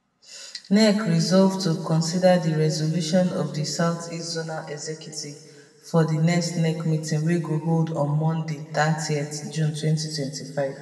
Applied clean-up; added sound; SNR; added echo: none; none; none; reverberation time 1.9 s.